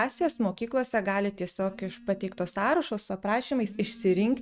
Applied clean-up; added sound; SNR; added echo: neural mask model RNNoise.